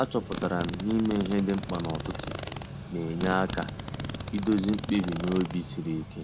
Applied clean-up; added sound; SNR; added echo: none; Mechanical fan + Fart; 7 dB; none.